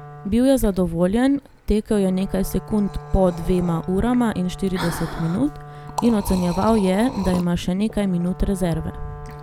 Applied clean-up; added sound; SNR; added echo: none; Wind instrument, woodwind instrument + Liquid; 14 dB; none.